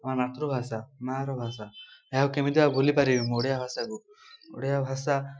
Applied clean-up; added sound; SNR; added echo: classical method Wiener filter.